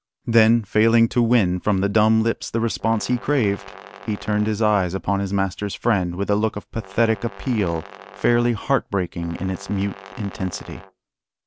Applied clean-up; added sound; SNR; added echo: none; Brass instrument; 19 dB; none.